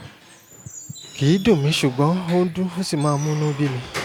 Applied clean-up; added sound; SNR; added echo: none; Squeak / Wood; 15 dB; none.